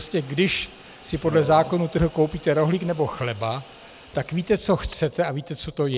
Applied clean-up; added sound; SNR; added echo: none; Bathtub (filling or washing) / Water tap, faucet; 18 dB; none.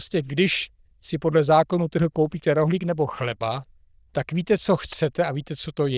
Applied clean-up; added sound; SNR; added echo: neural diffusion model UNIVERSE++.